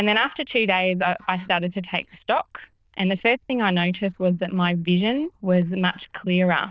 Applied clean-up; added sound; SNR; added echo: neural diffusion model UNIVERSE++.